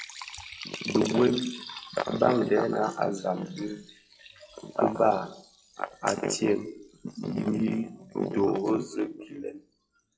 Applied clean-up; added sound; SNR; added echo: classical method WPE with log-MMSE.